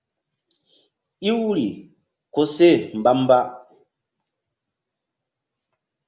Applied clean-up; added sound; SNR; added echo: none; none; none; none.